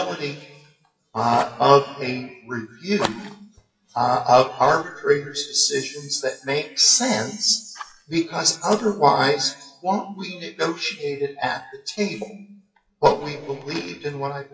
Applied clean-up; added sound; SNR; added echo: classical method WPE with log-MMSE.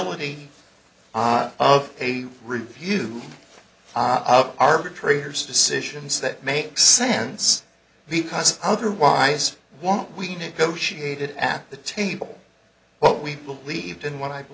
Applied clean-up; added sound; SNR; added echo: none; none; none; none.